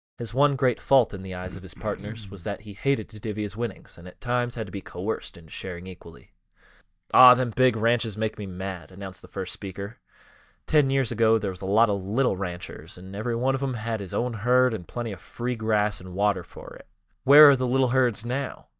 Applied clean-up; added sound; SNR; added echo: neural mask model DeepFilterNet 3.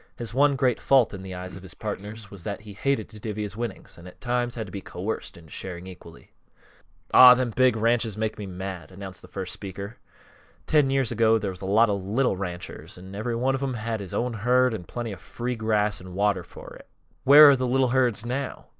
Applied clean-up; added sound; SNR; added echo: neural mask model Resemble Enhance denoiser.